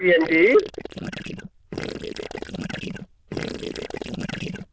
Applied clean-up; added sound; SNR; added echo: neural diffusion model UNIVERSE++.